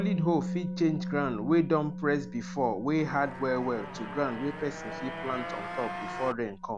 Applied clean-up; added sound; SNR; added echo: none; Musical instrument + Motorcycle; 7 dB; none.